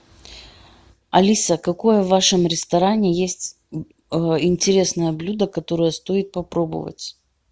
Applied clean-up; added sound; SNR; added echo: none; none; none; none.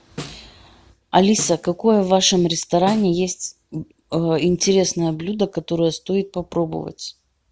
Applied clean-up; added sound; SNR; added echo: none; Snare drum; 18 dB; none.